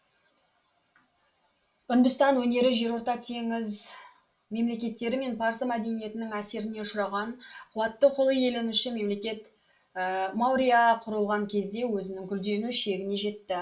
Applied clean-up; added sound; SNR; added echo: none; none; none; reverberation time 0.3 s.